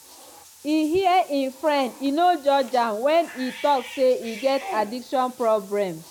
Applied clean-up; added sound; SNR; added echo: none; Bathtub (filling or washing) / Cat; 19 dB; none.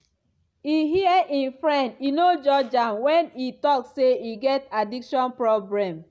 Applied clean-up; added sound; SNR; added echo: none; none; none; none.